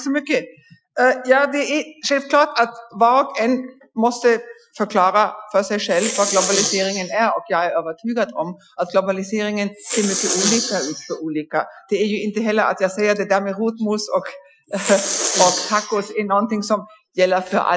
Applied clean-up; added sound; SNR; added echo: classical method Wiener filter.